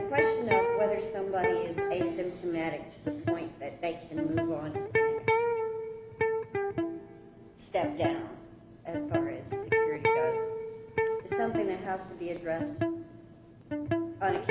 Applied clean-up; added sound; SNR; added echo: none; Electric guitar; -4 dB; none.